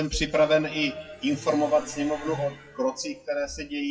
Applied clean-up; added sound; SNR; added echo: classical method WPE with log-MMSE.